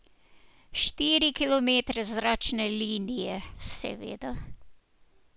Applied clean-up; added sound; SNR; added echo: none; none; none; none.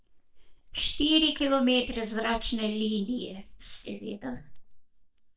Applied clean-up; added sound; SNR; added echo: neural mask model DeepFilterNet 3.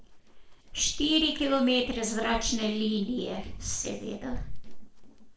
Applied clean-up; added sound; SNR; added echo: neural separator model SepFormer DNS4.